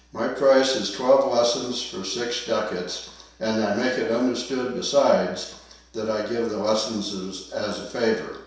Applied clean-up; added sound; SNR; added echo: none; none; none; reverberation time 0.7 s.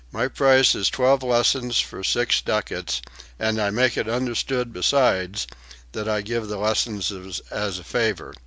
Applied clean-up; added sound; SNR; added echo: none; none; none; none.